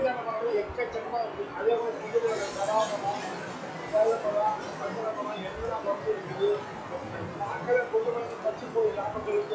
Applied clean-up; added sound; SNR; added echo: classical method log-MMSE.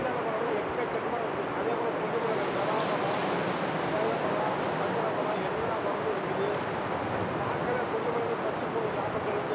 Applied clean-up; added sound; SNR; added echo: none; Wind; -4 dB; none.